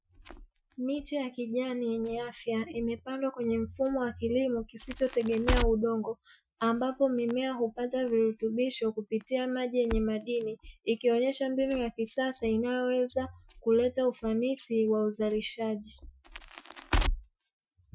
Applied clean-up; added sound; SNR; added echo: classical method Wiener filter.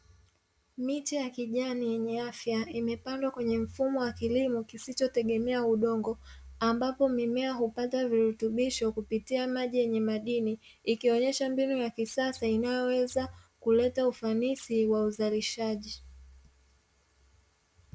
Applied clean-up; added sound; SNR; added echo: none; none; none; none.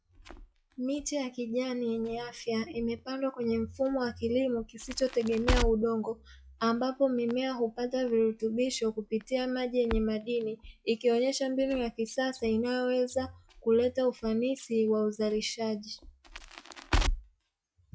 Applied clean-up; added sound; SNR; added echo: classical method log-MMSE.